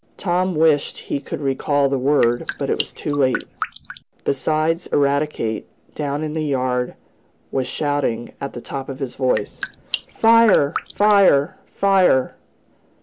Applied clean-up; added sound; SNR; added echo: none; Drip; 11 dB; none.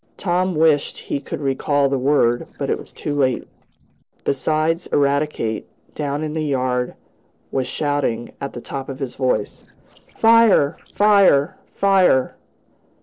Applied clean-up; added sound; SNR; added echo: neural separator model SepFormer DNS4.